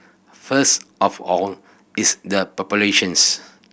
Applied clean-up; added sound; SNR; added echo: none; none; none; none.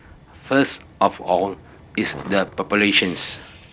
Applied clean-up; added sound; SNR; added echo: none; Train + Skateboard; 20 dB; none.